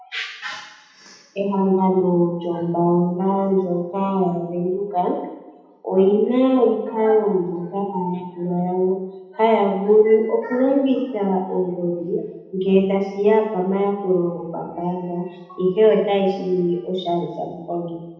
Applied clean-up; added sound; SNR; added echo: none; none; none; reverberation time 0.9 s.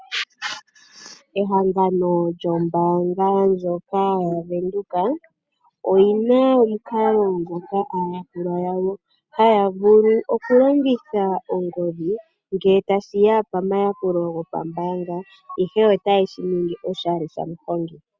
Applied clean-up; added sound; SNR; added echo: none; none; none; none.